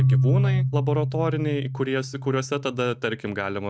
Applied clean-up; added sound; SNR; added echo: neural mask model RNNoise.